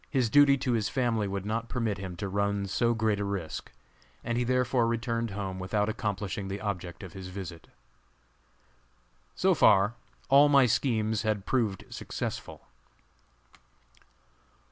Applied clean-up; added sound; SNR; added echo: none; none; none; none.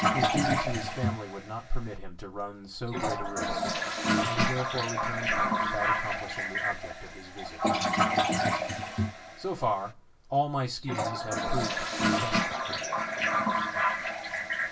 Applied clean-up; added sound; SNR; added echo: none; Toilet flush; -5 dB; reverberation time 0.2 s.